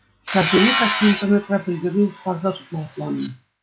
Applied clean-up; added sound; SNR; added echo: classical method log-MMSE.